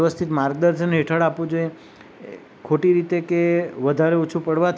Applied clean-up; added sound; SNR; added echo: none; none; none; none.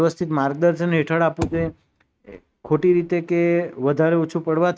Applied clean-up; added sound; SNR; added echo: neural mask model RNNoise.